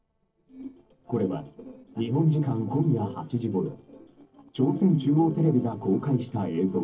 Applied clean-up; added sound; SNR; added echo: neural separator model SepFormer DNS4.